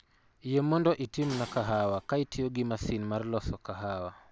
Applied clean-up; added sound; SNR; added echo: none; Dishes, pots, and pans; 19 dB; none.